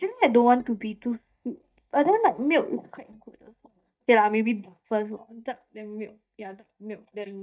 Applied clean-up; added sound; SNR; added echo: neural mask model DeepFilterNet 3.